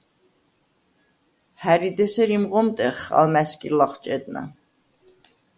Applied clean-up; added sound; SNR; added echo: none; none; none; none.